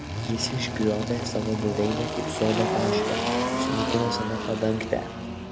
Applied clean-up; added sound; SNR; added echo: none; Engine; 0 dB; none.